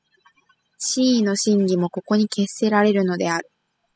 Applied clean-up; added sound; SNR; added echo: classical method spectral subtraction.